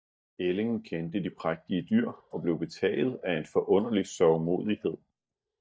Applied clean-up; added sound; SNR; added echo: neural mask model DeepFilterNet 3.